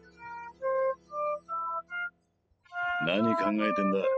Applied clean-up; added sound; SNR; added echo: classical method spectral subtraction.